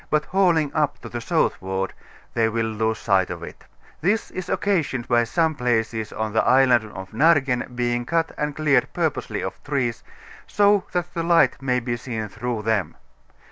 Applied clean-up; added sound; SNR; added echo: none; none; none; none.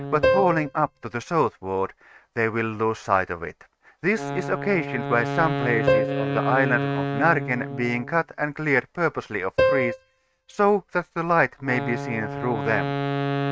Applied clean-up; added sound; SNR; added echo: neural mask model RNNoise.